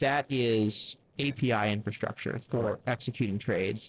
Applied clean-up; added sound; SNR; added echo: neural separator model SepFormer DNS4.